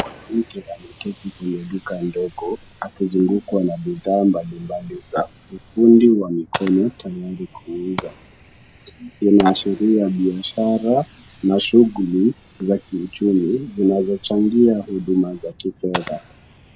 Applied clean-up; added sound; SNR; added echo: none; Fire; 18 dB; none.